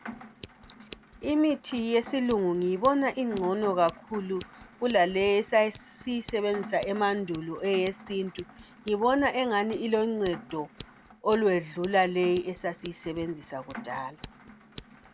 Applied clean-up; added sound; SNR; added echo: none; Scissors + Rain; 18 dB; none.